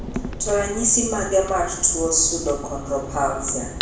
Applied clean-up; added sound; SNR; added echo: none; Clock; 9 dB; reverberation time 0.6 s.